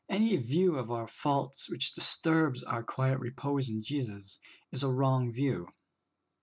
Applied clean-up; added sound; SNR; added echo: none; none; none; none.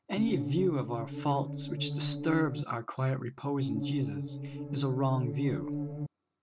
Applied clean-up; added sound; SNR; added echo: none; Musical instrument; 3 dB; none.